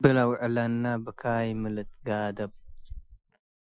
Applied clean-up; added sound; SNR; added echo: classical method Wiener filter.